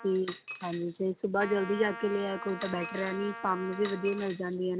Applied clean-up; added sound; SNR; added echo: none; Coin (dropping) + Trumpet; 12 dB; none.